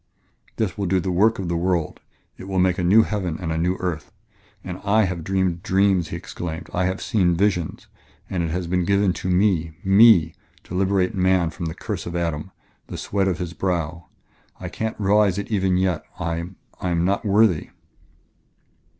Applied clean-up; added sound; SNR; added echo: none; none; none; none.